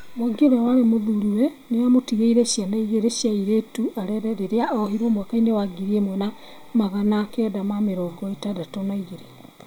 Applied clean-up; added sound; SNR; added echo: none; none; none; none.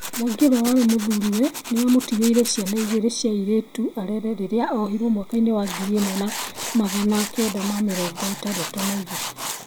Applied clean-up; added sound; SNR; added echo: none; Tools; 11 dB; none.